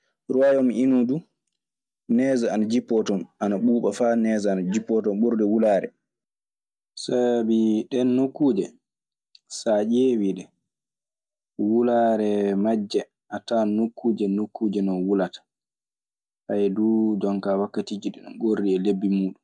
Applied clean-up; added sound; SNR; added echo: none; none; none; none.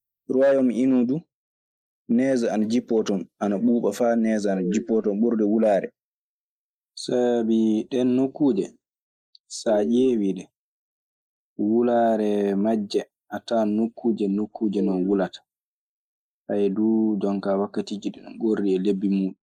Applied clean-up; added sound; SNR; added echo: neural mask model Resemble Enhance denoiser.